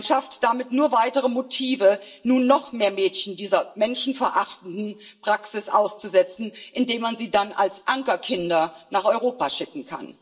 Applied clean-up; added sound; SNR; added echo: none; none; none; reverberation time 0.4 s.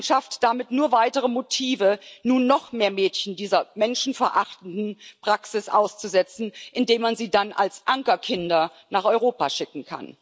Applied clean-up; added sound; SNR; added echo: none; none; none; none.